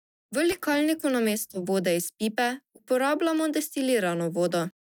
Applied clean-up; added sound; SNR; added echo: neural mask model DeepFilterNet 3.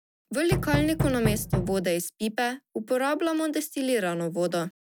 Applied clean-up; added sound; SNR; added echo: none; Knock; 1 dB; none.